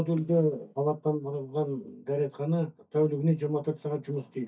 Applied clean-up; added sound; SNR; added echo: neural mask model DeepFilterNet 3.